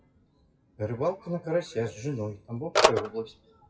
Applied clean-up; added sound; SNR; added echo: classical method WPE with log-MMSE.